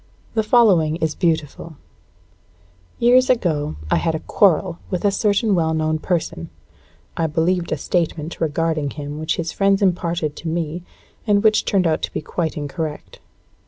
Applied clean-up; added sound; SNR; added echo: none; none; none; none.